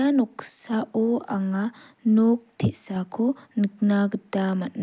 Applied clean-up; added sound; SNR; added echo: none; none; none; none.